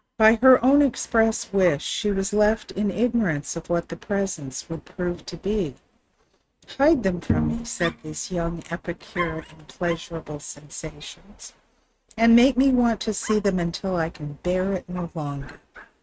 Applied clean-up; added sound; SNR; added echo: neural mask model RNNoise.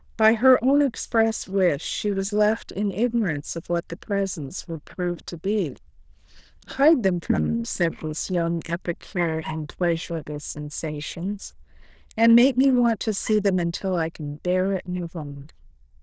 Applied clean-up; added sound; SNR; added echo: neural diffusion model UNIVERSE++.